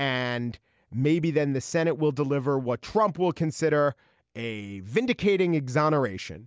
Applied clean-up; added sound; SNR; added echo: none; none; none; none.